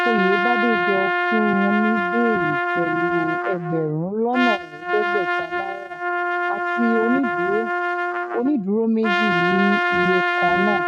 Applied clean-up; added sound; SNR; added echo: neural mask model RNNoise.